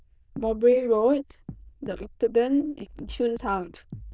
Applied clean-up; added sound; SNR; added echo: neural diffusion model UNIVERSE++.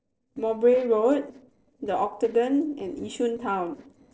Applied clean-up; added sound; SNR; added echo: neural separator model SepFormer DNS4.